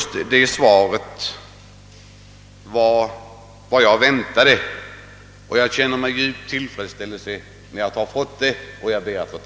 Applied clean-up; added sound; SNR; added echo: none; none; none; none.